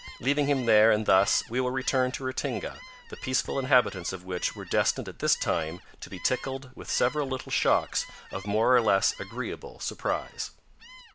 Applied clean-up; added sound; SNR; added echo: none; Gull, seagull; 19 dB; none.